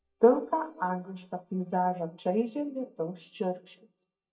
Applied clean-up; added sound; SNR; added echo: neural mask model DeepFilterNet 3.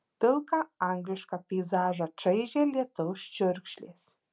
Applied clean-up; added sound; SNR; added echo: none; none; none; none.